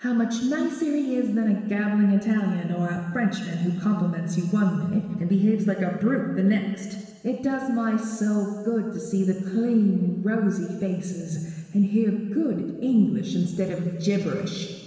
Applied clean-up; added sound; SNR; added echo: none; none; none; reverberation time 1.6 s.